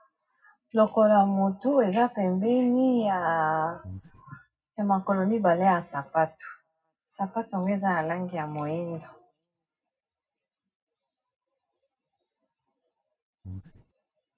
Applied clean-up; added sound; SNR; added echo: none; Breathing; 15 dB; reverberation time 0.3 s.